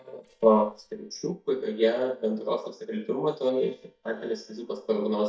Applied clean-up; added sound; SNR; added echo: neural mask model DeepFilterNet 3.